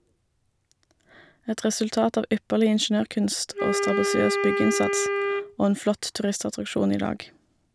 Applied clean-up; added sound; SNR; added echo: none; Wind instrument, woodwind instrument; 1 dB; none.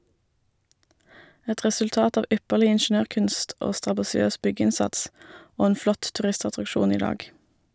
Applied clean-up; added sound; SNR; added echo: none; none; none; none.